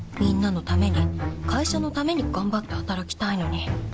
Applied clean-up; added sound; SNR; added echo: none; none; none; none.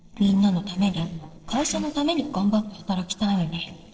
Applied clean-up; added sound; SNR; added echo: neural separator model SepFormer DNS4.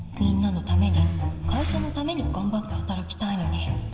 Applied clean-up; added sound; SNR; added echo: none; Breathing; 15 dB; reverberation time 2.0 s.